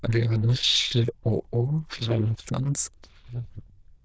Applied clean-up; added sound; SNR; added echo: neural diffusion model UNIVERSE++.